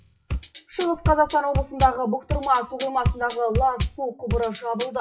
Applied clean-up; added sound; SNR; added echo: classical method WPE with log-MMSE.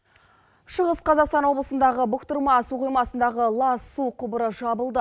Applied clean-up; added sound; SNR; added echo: none; none; none; none.